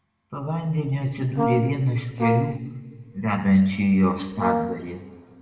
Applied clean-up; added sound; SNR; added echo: none; Brass instrument; 3 dB; reverberation time 1.8 s.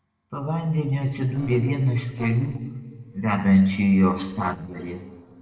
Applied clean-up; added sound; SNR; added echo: neural separator model SepFormer DNS4.